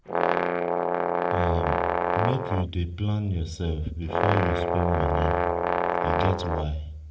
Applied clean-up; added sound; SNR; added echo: none; Brass instrument; -3 dB; reverberation time 0.4 s.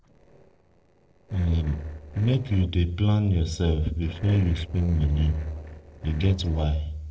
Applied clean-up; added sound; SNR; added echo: neural separator model SepFormer DNS4.